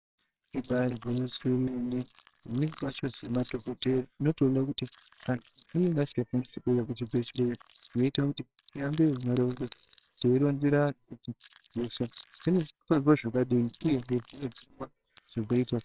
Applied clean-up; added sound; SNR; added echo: neural separator model SepFormer WHAMR!.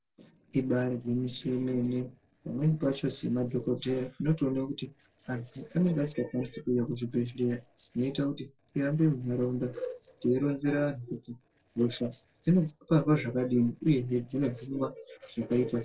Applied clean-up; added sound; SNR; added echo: neural separator model SepFormer DNS4.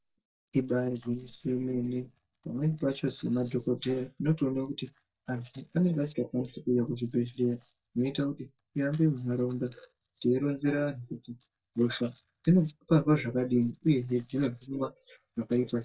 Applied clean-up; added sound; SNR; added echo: neural mask model DeepFilterNet 3.